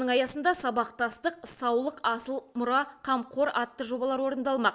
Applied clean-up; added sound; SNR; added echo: none; none; none; none.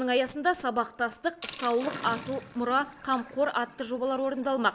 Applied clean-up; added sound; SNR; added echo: none; Sink (filling or washing); 16 dB; none.